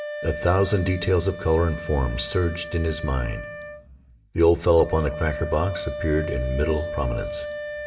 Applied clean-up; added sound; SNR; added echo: none; Wind instrument, woodwind instrument; 10 dB; reverberation time 1.2 s.